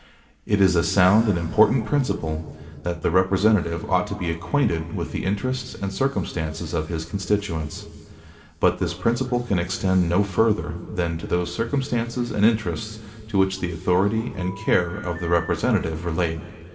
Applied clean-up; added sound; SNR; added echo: none; Telephone; 16 dB; reverberation time 2.3 s.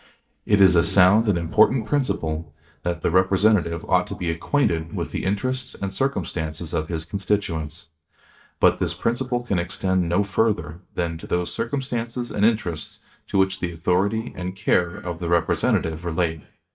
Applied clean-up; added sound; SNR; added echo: neural mask model DeepFilterNet 3.